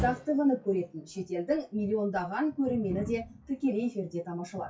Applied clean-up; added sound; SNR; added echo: classical method WPE with log-MMSE.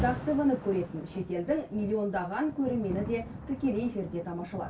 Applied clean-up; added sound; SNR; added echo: none; Rain; 10 dB; reverberation time 0.2 s.